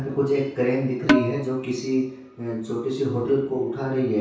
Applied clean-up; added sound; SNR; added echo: none; Percussion; -1 dB; reverberation time 0.6 s.